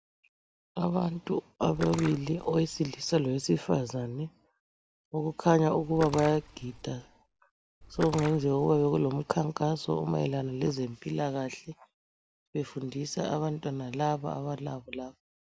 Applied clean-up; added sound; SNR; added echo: none; Splash, splatter; 13 dB; none.